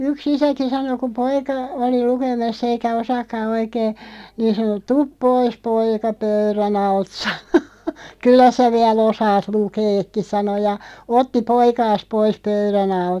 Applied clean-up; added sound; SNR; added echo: none; none; none; none.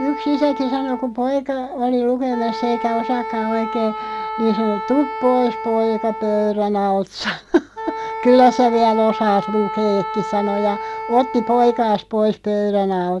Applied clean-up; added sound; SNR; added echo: none; Wind instrument, woodwind instrument; 10 dB; none.